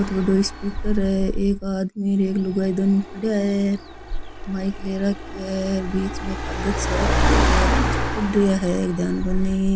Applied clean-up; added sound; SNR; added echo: none; Car; 1 dB; none.